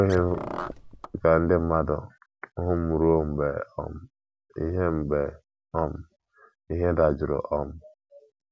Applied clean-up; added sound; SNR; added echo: none; Car; 11 dB; none.